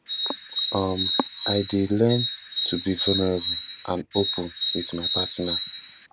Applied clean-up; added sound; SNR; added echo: none; Bird; 0 dB; none.